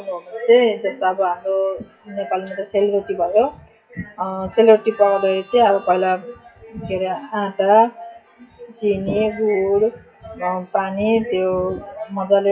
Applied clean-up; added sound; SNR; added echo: classical method WPE with log-MMSE.